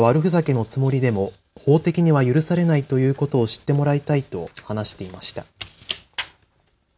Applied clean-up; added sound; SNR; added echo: none; none; none; none.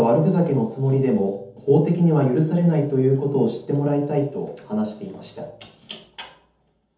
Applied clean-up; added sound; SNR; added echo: none; none; none; reverberation time 0.6 s.